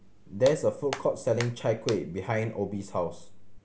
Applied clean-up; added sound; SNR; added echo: none; Hands; 14 dB; none.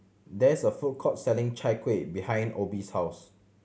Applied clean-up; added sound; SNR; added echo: none; none; none; none.